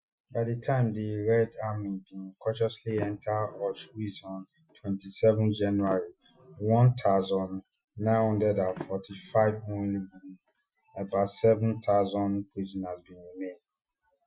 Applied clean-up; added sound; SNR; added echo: classical method Wiener filter.